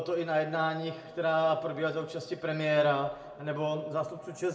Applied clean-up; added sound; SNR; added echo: none; none; none; reverberation time 0.7 s.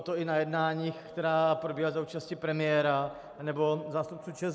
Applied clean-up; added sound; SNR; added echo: none; none; none; none.